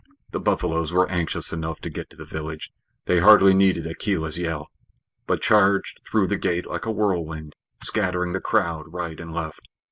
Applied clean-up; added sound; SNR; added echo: neural mask model Resemble Enhance denoiser.